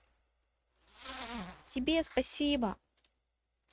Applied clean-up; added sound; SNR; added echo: neural mask model RNNoise.